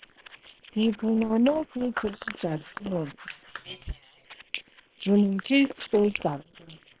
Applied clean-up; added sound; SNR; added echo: neural separator model SepFormer WHAM!.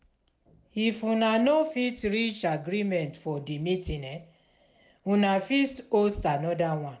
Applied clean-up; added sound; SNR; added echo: none; none; none; none.